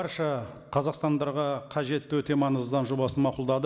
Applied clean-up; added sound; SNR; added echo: none; none; none; none.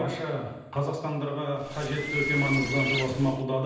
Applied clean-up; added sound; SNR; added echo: none; Bird; 3 dB; reverberation time 0.9 s.